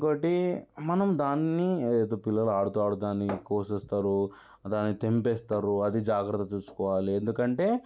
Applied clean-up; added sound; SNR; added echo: none; none; none; none.